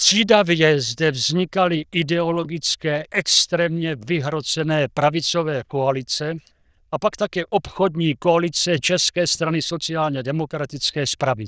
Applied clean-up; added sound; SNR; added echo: neural diffusion model UNIVERSE++.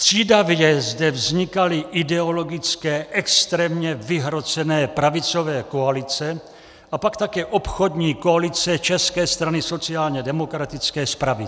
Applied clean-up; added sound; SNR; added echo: none; none; none; none.